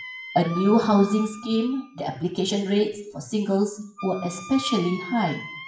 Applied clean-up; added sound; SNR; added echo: classical method WPE with log-MMSE.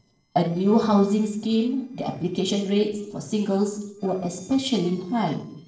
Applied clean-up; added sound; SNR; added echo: neural separator model SepFormer DNS4.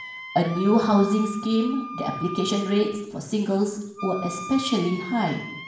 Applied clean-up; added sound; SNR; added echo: none; Wind instrument, woodwind instrument; 12 dB; reverberation time 0.7 s.